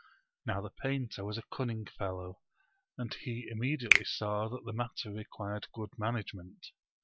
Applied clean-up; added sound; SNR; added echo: none; Finger snapping; -3 dB; none.